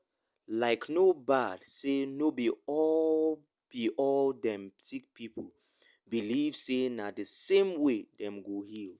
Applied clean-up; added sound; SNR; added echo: none; none; none; none.